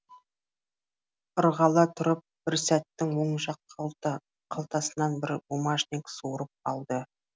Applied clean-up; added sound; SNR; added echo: none; none; none; none.